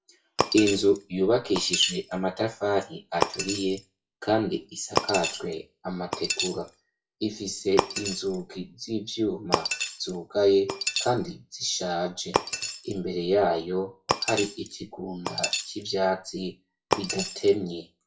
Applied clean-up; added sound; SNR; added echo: classical method WPE with log-MMSE.